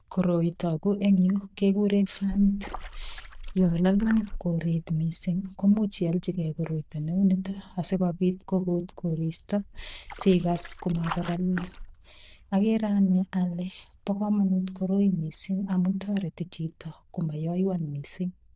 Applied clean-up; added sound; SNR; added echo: neural diffusion model UNIVERSE++.